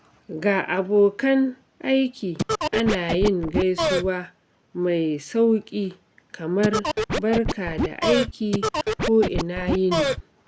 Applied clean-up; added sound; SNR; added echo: none; Scratching (performance technique); 1 dB; none.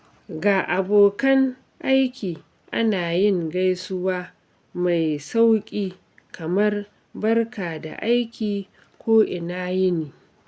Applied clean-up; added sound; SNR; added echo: none; none; none; none.